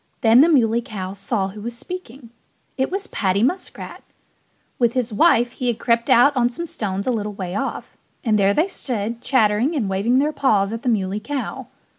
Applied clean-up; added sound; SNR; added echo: none; none; none; none.